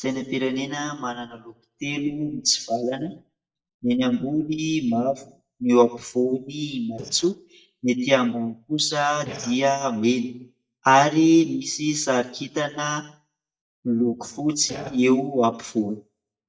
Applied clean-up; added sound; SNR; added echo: neural mask model DeepFilterNet 3.